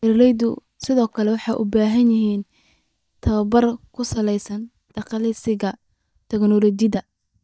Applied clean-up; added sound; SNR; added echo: neural mask model DeepFilterNet 3.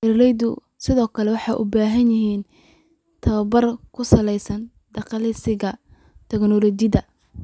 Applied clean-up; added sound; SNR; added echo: none; none; none; none.